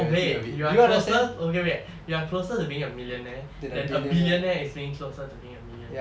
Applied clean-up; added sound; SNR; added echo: none; none; none; none.